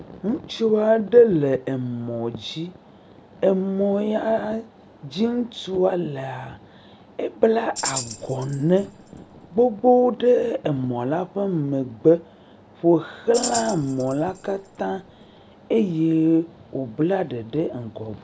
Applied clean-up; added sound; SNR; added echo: none; Tambourine; 13 dB; none.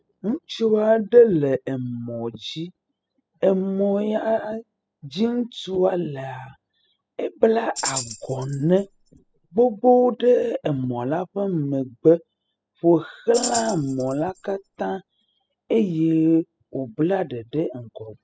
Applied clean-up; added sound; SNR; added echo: classical method spectral subtraction.